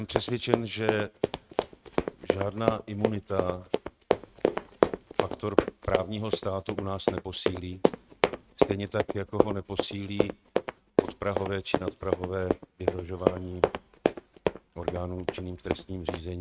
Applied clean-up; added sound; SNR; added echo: neural mask model RNNoise.